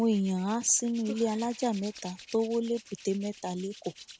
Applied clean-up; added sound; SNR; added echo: none; Hands; 19 dB; none.